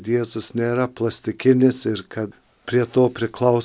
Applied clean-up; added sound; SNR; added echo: none; none; none; none.